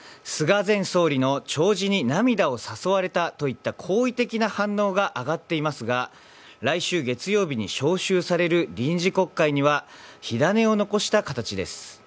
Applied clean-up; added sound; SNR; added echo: none; none; none; none.